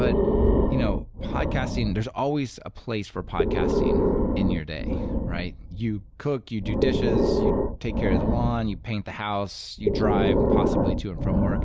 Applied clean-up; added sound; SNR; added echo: none; Breathing; -5 dB; none.